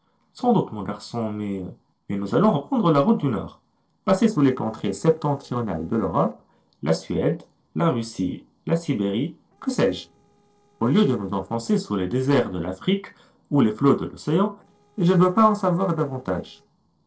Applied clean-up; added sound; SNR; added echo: neural separator model SepFormer DNS4.